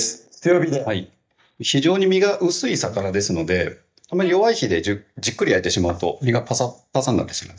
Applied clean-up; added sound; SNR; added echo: neural mask model DeepFilterNet 3.